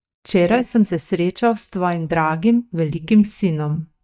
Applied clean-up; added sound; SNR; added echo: neural mask model DeepFilterNet 3.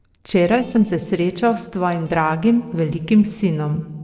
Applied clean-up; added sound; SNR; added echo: neural separator model SepFormer DNS4.